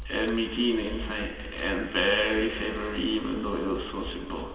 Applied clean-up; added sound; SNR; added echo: none; Fire; 12 dB; reverberation time 2.3 s.